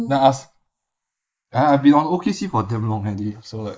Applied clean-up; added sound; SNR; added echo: neural mask model Resemble Enhance denoiser.